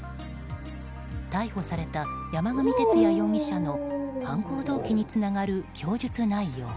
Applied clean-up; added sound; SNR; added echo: none; Dog; -1 dB; none.